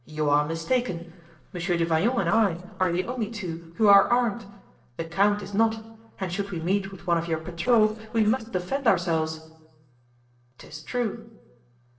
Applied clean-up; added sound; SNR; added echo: neural separator model SepFormer DNS4.